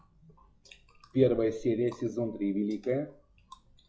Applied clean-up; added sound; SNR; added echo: classical method log-MMSE.